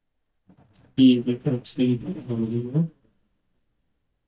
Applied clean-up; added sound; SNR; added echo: neural mask model DeepFilterNet 3.